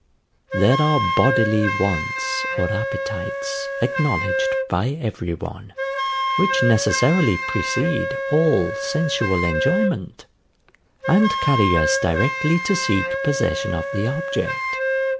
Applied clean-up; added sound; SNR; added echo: none; Wind instrument, woodwind instrument; 2 dB; none.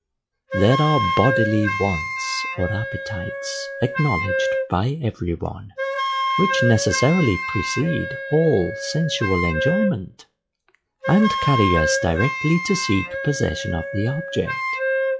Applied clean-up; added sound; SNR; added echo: classical method log-MMSE.